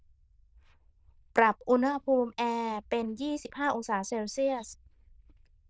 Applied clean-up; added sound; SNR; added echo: neural diffusion model UNIVERSE++.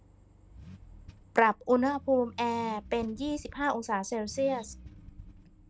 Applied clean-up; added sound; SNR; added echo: none; Accelerating, revving, vroom / Car; 18 dB; none.